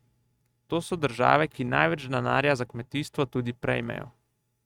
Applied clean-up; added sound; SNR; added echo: neural mask model RNNoise.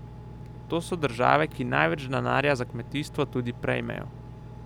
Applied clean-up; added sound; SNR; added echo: none; Engine; 13 dB; none.